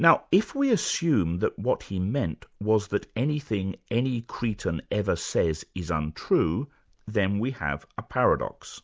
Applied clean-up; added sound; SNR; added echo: none; none; none; none.